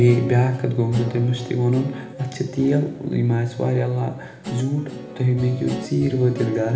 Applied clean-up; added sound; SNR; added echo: none; Guitar; 14 dB; reverberation time 1.1 s.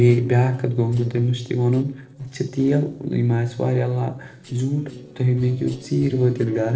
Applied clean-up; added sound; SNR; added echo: neural separator model SepFormer DNS4.